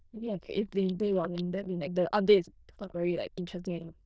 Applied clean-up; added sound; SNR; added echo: neural diffusion model UNIVERSE++.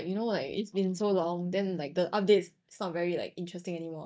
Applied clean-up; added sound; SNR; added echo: neural mask model DeepFilterNet 3.